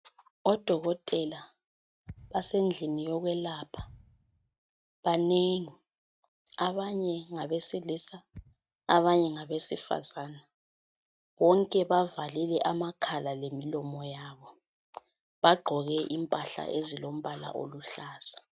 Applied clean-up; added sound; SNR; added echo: neural mask model RNNoise.